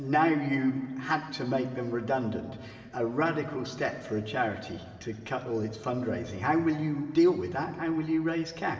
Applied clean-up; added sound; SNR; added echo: none; none; none; reverberation time 2.8 s.